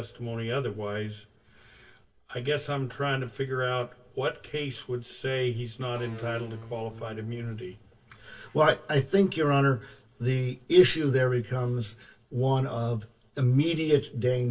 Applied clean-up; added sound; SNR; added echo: neural separator model SepFormer DNS4.